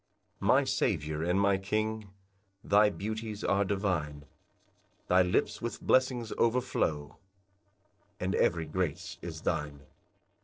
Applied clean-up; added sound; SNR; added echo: neural separator model SepFormer DNS4.